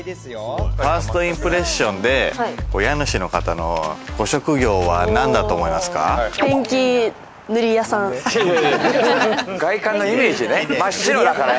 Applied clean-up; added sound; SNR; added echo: none; none; none; none.